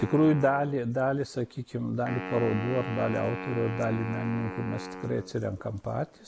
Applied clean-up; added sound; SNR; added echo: none; Wind instrument, woodwind instrument; 11 dB; none.